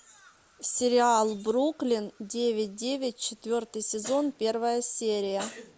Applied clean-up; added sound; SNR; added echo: none; none; none; none.